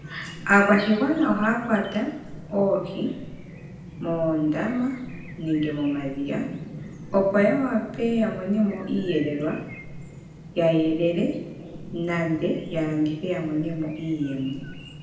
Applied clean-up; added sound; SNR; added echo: none; Chirp, tweet; 14 dB; reverberation time 0.8 s.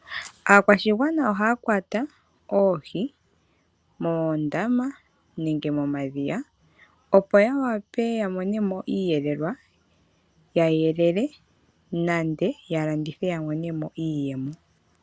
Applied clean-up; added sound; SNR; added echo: none; none; none; none.